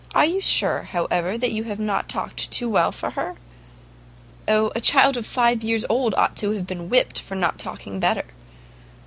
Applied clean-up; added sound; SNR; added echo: none; none; none; none.